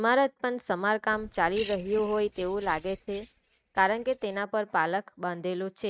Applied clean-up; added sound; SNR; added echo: neural mask model RNNoise.